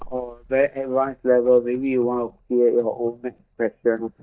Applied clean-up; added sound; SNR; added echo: neural mask model DeepFilterNet 3.